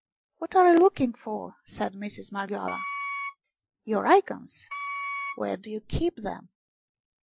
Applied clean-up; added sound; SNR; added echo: classical method Wiener filter.